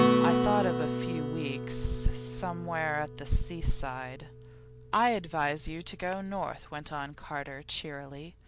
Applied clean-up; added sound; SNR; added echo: none; Acoustic guitar; 1 dB; none.